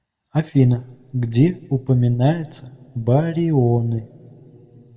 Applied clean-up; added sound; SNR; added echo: none; none; none; reverberation time 1.7 s.